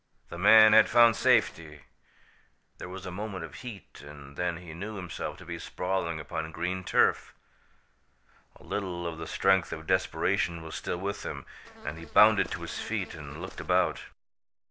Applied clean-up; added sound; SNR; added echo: neural separator model SepFormer DNS4.